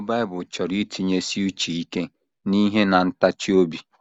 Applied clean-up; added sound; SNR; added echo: none; none; none; none.